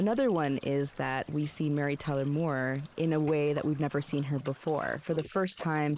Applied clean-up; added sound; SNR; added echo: neural mask model Resemble Enhance denoiser.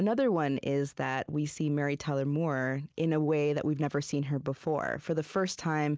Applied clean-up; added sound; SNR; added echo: none; none; none; none.